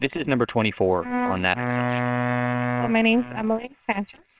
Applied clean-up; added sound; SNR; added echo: neural separator model SepFormer WHAMR!.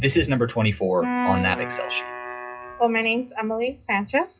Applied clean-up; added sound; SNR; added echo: classical method WPE with log-MMSE.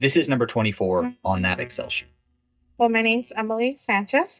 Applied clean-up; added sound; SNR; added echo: neural mask model DeepFilterNet 3.